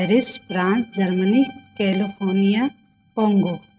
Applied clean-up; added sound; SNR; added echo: neural mask model RNNoise.